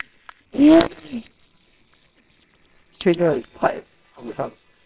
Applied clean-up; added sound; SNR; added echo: neural separator model SepFormer WHAMR!.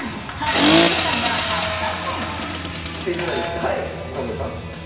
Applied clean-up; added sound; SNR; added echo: none; Accelerating, revving, vroom; -4 dB; reverberation time 1.2 s.